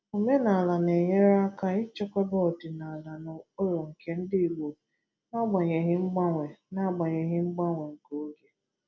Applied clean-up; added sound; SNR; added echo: none; none; none; none.